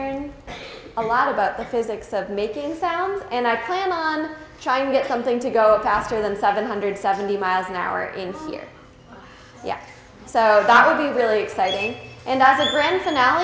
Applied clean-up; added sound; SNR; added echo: none; none; none; none.